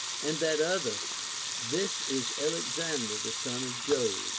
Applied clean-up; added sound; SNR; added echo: none; Sink (filling or washing) / Water tap, faucet / Liquid; 1 dB; none.